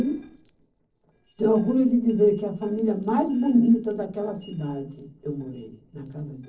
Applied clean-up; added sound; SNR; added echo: neural separator model SepFormer DNS4.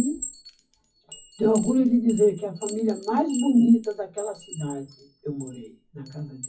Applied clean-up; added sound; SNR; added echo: classical method WPE with log-MMSE.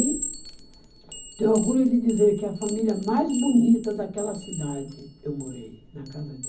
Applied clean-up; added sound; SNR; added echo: none; Chime; 12 dB; reverberation time 0.4 s.